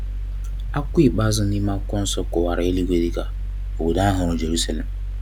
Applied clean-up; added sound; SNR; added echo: none; Mechanical fan; 3 dB; none.